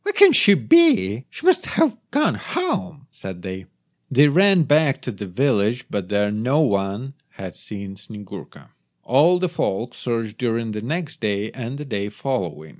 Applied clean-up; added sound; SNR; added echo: none; none; none; none.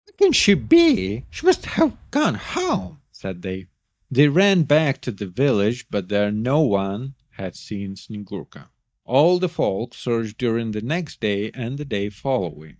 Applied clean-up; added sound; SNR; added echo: neural mask model DeepFilterNet 3.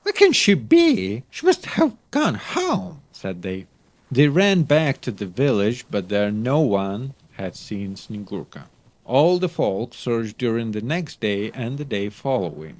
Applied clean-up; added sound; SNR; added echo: neural separator model SepFormer DNS4.